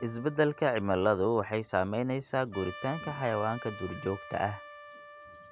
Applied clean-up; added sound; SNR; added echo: none; Trumpet; 16 dB; none.